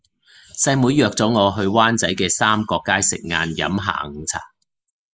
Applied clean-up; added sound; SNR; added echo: neural mask model Resemble Enhance denoiser.